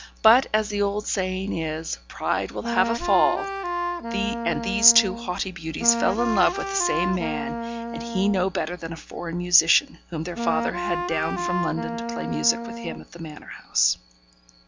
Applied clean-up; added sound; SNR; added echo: none; Wind instrument, woodwind instrument; 4 dB; none.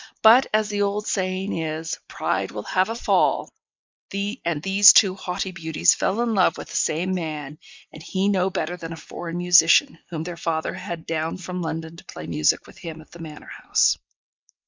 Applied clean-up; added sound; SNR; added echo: neural mask model Resemble Enhance denoiser.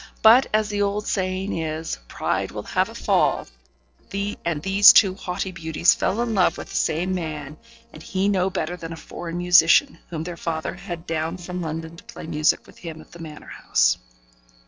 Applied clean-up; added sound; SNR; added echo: neural separator model SepFormer DNS4.